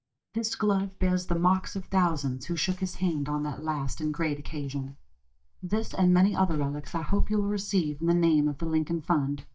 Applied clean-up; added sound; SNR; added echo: neural mask model DeepFilterNet 3.